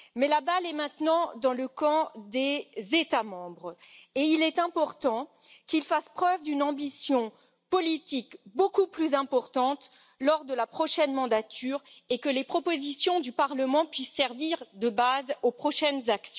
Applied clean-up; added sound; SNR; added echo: none; none; none; none.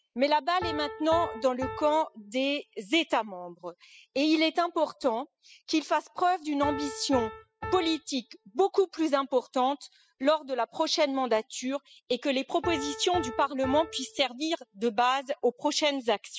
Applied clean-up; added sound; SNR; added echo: classical method spectral subtraction.